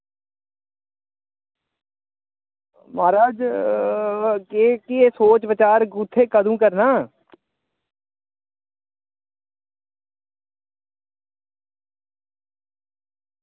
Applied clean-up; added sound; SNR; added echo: none; none; none; none.